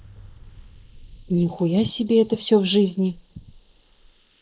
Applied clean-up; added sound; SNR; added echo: neural mask model Resemble Enhance denoiser.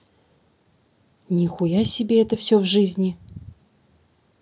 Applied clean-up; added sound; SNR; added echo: none; none; none; none.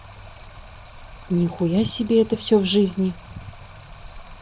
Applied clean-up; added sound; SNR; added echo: none; Stream; 17 dB; none.